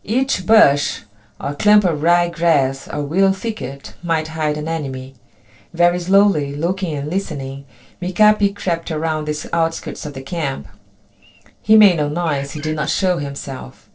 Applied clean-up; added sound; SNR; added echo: neural separator model SepFormer DNS4.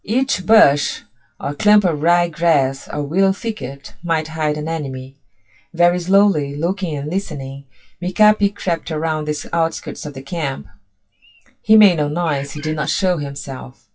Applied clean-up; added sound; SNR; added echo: classical method WPE with log-MMSE.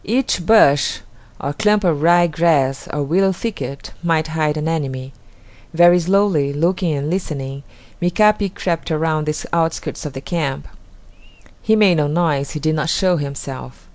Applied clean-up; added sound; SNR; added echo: none; none; none; none.